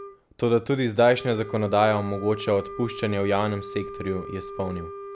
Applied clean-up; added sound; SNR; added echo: none; Wind instrument, woodwind instrument; 13 dB; none.